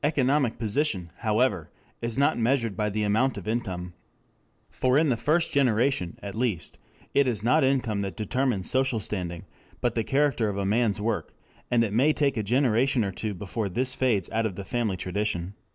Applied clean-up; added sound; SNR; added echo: none; none; none; none.